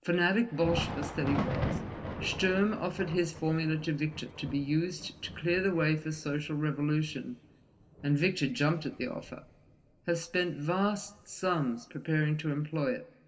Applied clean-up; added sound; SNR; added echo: none; Thunder; 10 dB; reverberation time 0.7 s.